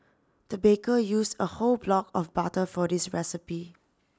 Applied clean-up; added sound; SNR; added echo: none; none; none; none.